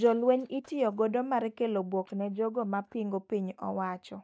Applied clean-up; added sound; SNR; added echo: neural mask model DeepFilterNet 3.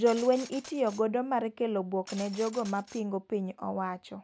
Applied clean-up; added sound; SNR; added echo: none; Glass; 20 dB; none.